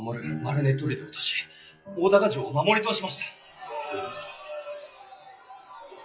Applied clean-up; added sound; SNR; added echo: classical method WPE with log-MMSE.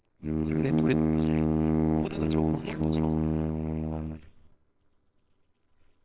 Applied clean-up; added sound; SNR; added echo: neural separator model SepFormer WHAMR!.